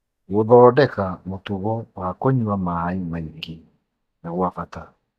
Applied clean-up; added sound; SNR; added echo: neural mask model DeepFilterNet 3.